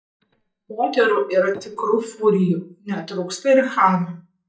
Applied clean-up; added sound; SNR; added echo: neural mask model DeepFilterNet 3.